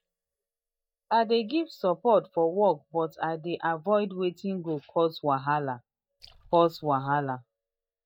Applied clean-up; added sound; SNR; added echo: neural mask model DeepFilterNet 3.